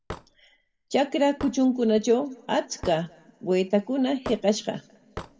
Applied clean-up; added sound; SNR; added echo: none; Hammer / Wood; 18 dB; reverberation time 1.1 s.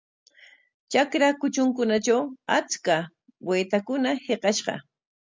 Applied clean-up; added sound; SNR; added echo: none; none; none; none.